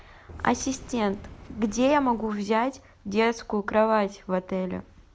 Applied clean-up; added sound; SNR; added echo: none; Subway, metro, underground; 17 dB; none.